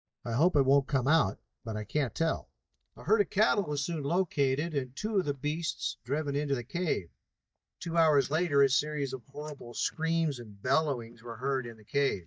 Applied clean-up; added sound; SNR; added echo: neural mask model DeepFilterNet 3.